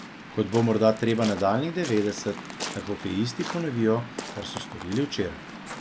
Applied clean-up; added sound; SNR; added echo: none; Waves, surf; 11 dB; none.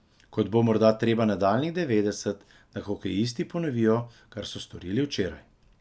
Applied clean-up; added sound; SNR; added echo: none; none; none; none.